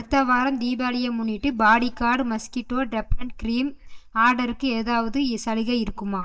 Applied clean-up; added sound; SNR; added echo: neural mask model DeepFilterNet 3.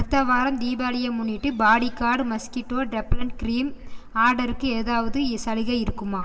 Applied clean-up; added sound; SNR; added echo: none; Gull, seagull / Fowl; 9 dB; reverberation time 0.5 s.